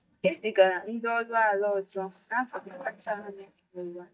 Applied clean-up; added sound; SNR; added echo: neural mask model DeepFilterNet 3.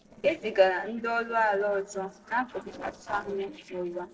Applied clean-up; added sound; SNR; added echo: neural separator model SepFormer DNS4.